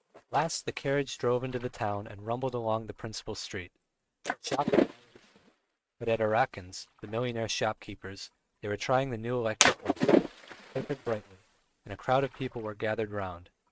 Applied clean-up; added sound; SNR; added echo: neural mask model RNNoise.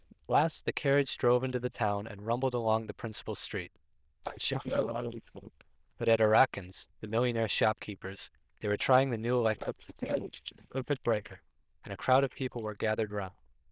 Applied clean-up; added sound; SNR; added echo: neural diffusion model UNIVERSE++.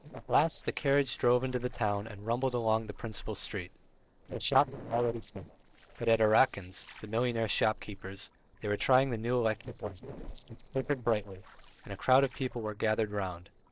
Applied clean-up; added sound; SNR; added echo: neural separator model SepFormer DNS4.